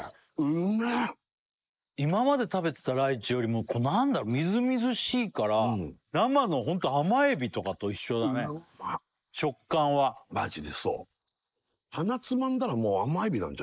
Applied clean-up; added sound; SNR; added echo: neural mask model Resemble Enhance denoiser.